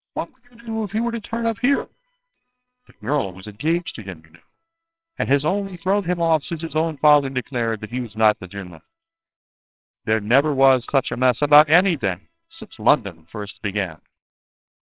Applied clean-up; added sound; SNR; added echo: neural separator model SepFormer WHAMR!.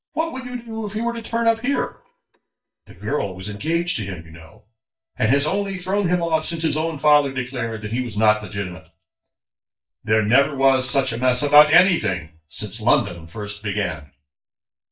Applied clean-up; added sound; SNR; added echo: neural mask model DeepFilterNet 3.